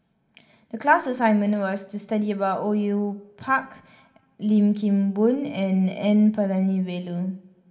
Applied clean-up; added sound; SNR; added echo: none; none; none; reverberation time 0.6 s.